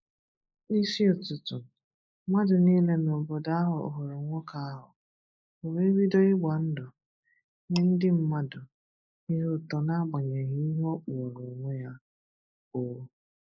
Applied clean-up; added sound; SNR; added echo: neural mask model Resemble Enhance denoiser.